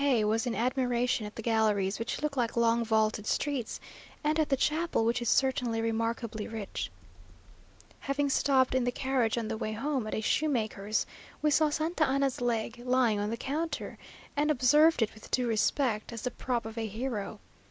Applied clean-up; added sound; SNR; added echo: none; none; none; none.